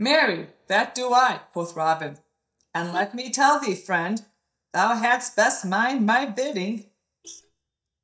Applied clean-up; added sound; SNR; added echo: neural mask model DeepFilterNet 3.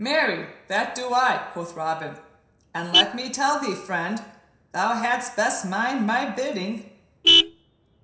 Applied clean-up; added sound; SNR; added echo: none; Vehicle horn, car horn, honking; 2 dB; reverberation time 0.7 s.